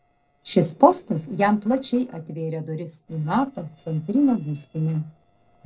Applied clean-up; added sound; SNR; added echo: neural separator model SepFormer DNS4.